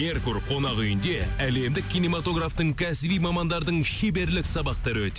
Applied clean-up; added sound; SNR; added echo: none; none; none; none.